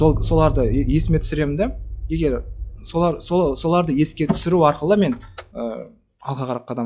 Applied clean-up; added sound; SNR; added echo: classical method log-MMSE.